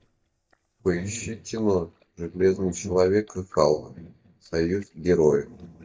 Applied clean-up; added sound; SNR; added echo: neural mask model DeepFilterNet 3.